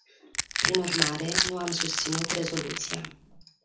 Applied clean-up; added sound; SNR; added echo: none; Crushing; -2 dB; reverberation time 0.3 s.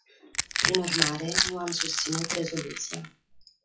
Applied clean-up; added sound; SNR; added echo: classical method WPE with log-MMSE.